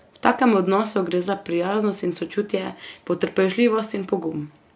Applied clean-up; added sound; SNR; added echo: none; none; none; none.